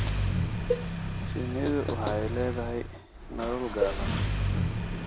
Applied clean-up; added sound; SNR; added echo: none; Engine starting + Cowbell; -4 dB; none.